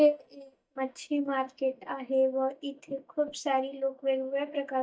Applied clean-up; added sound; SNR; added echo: neural mask model DeepFilterNet 3.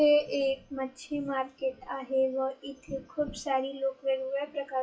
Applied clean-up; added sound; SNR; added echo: classical method WPE with log-MMSE.